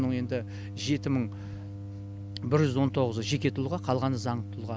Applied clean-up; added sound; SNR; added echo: none; none; none; none.